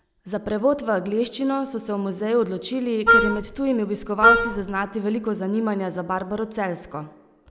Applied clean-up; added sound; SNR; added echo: none; Wind instrument, woodwind instrument; -5 dB; none.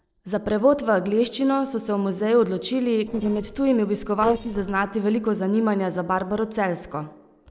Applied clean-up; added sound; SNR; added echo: neural separator model SepFormer DNS4.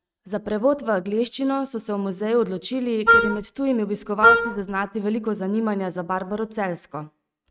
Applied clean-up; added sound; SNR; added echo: neural mask model RNNoise.